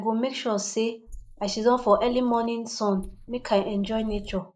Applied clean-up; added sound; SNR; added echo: neural mask model Resemble Enhance denoiser.